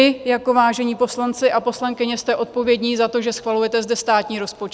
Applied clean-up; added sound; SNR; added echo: none; none; none; none.